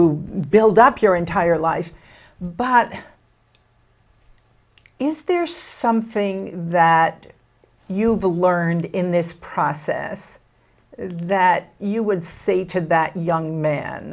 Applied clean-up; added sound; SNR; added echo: none; none; none; none.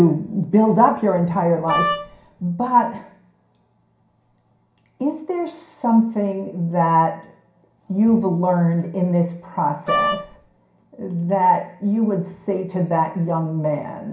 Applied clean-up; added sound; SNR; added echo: none; Wind instrument, woodwind instrument; 2 dB; reverberation time 0.5 s.